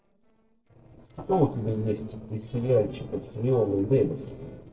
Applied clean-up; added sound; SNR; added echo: neural separator model SepFormer DNS4.